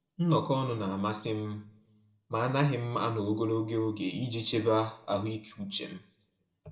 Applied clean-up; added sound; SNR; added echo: none; none; none; reverberation time 0.5 s.